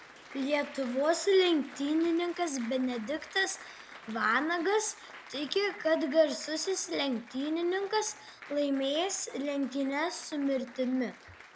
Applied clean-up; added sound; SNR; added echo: none; Applause; 19 dB; none.